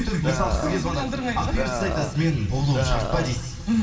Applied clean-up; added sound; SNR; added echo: none; Burping, eructation; 5 dB; reverberation time 1.9 s.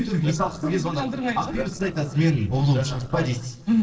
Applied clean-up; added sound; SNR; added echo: neural separator model SepFormer DNS4.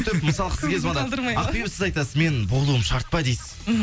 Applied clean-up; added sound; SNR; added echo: none; none; none; none.